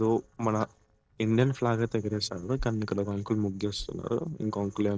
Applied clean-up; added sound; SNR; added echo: neural separator model SepFormer DNS4.